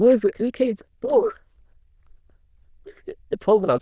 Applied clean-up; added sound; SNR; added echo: neural diffusion model UNIVERSE++.